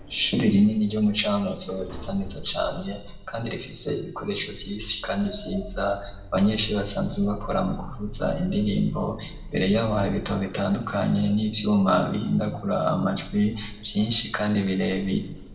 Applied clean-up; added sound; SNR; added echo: none; Sliding door; 14 dB; reverberation time 0.8 s.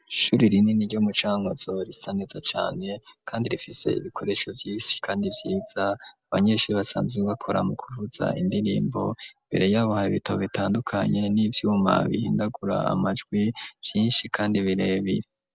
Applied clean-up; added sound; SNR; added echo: none; none; none; none.